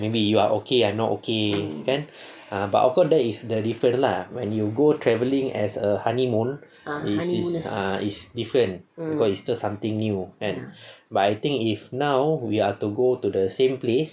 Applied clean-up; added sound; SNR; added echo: none; none; none; none.